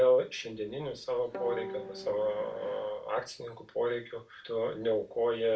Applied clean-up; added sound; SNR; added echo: none; Guitar; 11 dB; reverberation time 0.3 s.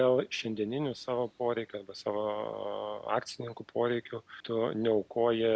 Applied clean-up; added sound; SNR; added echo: none; none; none; none.